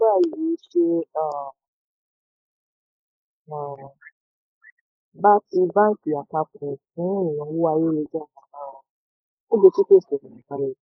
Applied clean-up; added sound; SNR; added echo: neural mask model Resemble Enhance denoiser.